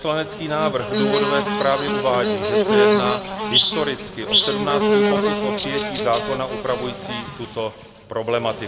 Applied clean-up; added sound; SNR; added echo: none; Buzz / Bird; -3 dB; none.